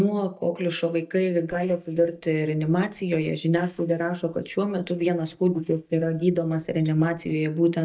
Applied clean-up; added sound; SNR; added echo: neural mask model DeepFilterNet 3.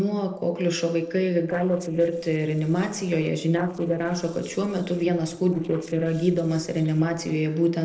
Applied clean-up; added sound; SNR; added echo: neural separator model SepFormer DNS4.